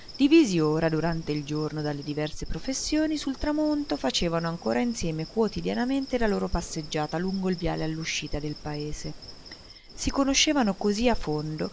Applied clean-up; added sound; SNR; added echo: none; Insect; 16 dB; none.